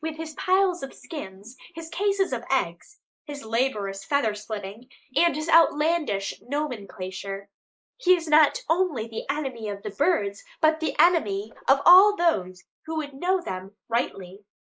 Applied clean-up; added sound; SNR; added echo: neural mask model Resemble Enhance denoiser.